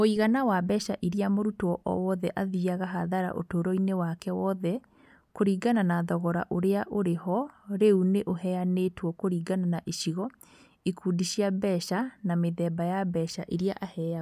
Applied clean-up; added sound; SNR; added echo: none; none; none; none.